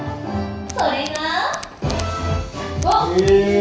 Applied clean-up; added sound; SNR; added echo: none; Tools; 16 dB; reverberation time 0.6 s.